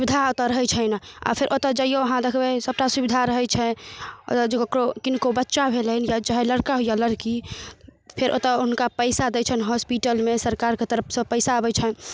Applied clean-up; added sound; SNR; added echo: none; none; none; none.